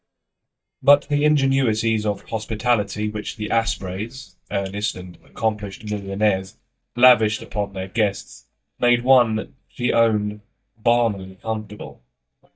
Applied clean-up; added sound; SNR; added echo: neural mask model DeepFilterNet 3.